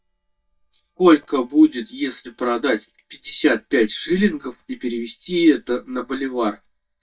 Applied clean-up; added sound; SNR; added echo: neural mask model DeepFilterNet 3.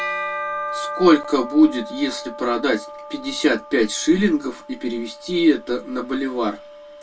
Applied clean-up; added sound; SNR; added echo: none; Bell; 11 dB; reverberation time 0.1 s.